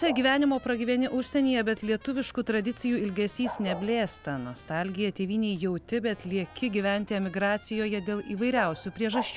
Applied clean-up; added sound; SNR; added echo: none; Bark; 16 dB; none.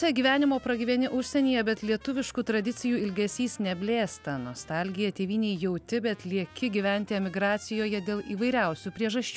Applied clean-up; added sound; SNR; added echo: none; none; none; none.